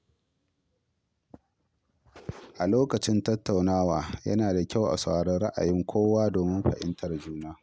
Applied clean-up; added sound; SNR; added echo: none; none; none; none.